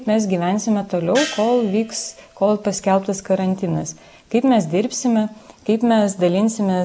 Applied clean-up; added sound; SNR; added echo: none; Gong; 12 dB; none.